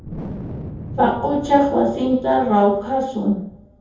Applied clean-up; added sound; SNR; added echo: none; Wind; 14 dB; reverberation time 0.7 s.